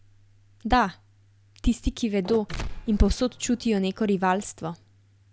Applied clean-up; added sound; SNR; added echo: none; Mechanisms; 12 dB; none.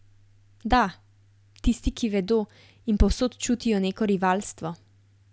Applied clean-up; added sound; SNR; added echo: none; none; none; none.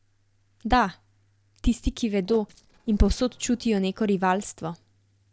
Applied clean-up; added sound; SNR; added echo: neural separator model SepFormer DNS4.